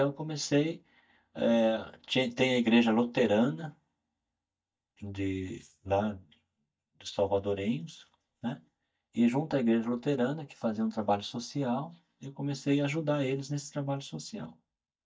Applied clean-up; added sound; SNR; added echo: neural mask model DeepFilterNet 3.